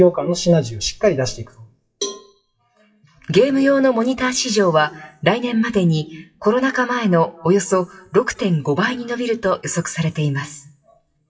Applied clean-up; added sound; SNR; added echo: classical method WPE with log-MMSE.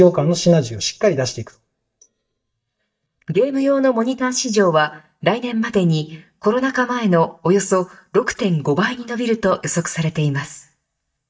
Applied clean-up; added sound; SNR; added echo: neural mask model DeepFilterNet 3.